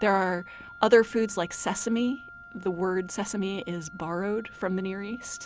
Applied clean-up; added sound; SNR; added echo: none; Wind instrument, woodwind instrument; 18 dB; none.